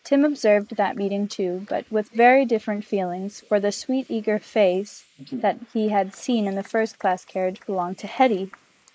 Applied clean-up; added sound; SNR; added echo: neural mask model Resemble Enhance denoiser.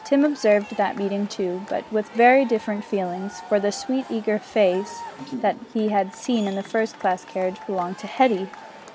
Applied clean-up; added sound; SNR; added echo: none; Crowd / Cheering; 17 dB; none.